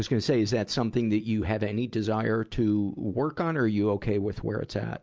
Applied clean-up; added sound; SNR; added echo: none; none; none; none.